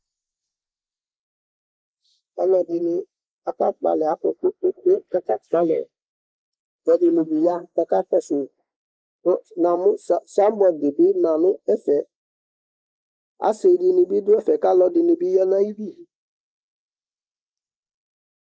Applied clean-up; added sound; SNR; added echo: neural mask model Resemble Enhance denoiser.